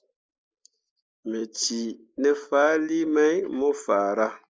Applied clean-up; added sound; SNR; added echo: neural mask model Resemble Enhance denoiser.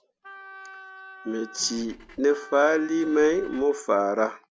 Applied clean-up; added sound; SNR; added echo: none; Engine / Car + Wind instrument, woodwind instrument; 19 dB; none.